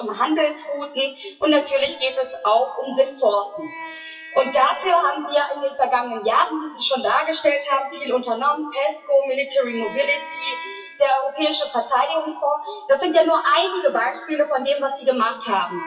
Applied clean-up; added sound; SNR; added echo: classical method WPE with log-MMSE.